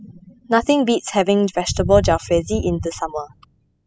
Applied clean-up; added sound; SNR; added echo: classical method spectral subtraction.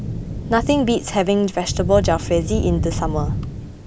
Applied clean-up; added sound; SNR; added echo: none; Thunder / Rain; 4 dB; none.